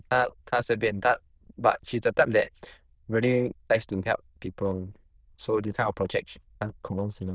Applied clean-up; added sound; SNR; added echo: neural diffusion model UNIVERSE++.